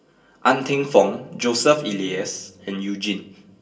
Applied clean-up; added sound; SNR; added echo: none; none; none; reverberation time 0.2 s.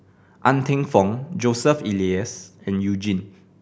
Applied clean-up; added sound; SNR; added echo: none; none; none; none.